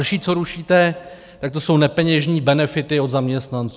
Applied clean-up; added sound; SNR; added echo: none; none; none; none.